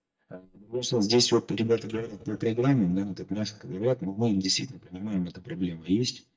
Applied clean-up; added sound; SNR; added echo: neural mask model DeepFilterNet 3.